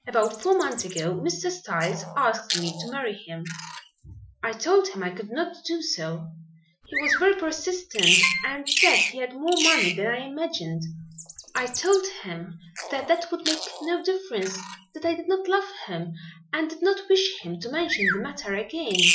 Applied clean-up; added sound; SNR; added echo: classical method Wiener filter.